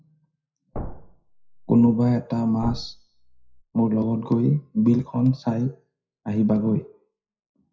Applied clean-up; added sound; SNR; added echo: classical method WPE with log-MMSE.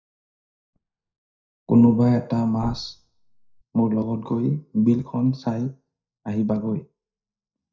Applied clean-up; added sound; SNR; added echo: neural mask model DeepFilterNet 3.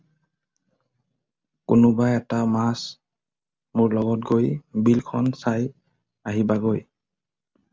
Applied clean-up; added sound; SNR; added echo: none; none; none; none.